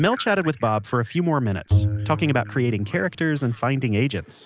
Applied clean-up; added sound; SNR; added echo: none; Bowed string instrument; 4 dB; none.